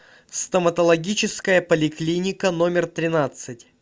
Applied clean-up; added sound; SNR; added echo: none; none; none; none.